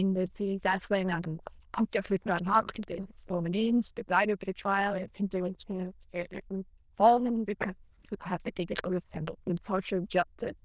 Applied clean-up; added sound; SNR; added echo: neural diffusion model UNIVERSE++.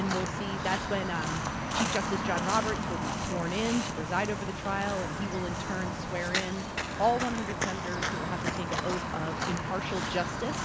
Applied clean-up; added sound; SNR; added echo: none; Walk, footsteps; 0 dB; none.